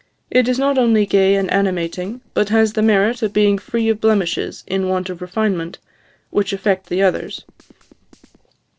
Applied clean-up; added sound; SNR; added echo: neural separator model SepFormer DNS4.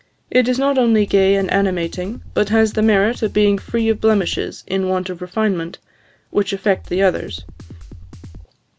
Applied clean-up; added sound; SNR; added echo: none; Drum kit; 16 dB; none.